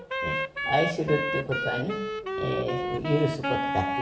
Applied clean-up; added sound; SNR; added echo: none; Wind instrument, woodwind instrument; 1 dB; reverberation time 0.7 s.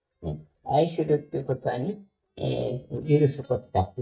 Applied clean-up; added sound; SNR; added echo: neural mask model DeepFilterNet 3.